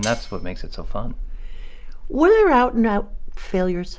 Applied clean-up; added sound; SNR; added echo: none; Cutlery, silverware; 17 dB; none.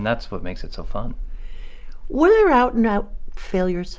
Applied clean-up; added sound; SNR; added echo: none; none; none; none.